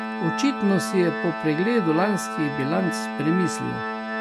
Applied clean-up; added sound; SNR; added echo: none; Organ; 5 dB; none.